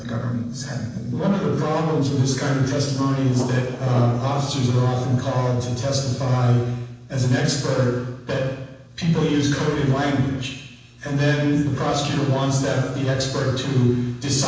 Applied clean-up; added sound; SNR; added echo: neural separator model SepFormer DNS4.